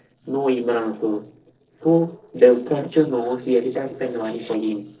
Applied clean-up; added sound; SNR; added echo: neural separator model SepFormer DNS4.